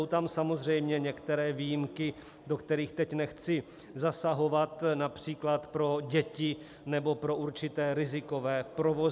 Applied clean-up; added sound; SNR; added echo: none; none; none; none.